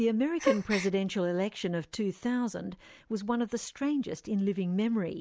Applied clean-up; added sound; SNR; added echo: none; Gasp; 8 dB; none.